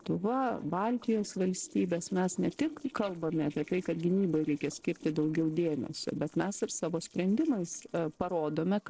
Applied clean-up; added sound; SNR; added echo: neural separator model SepFormer DNS4.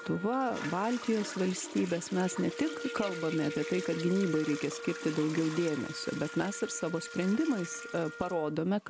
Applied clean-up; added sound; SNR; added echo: none; Wind instrument, woodwind instrument + Toilet flush; 10 dB; none.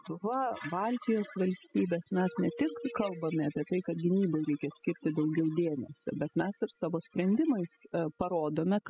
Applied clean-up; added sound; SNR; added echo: classical method spectral subtraction.